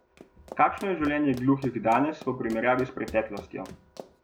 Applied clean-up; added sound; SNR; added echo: none; Run + Run; 19 dB; none.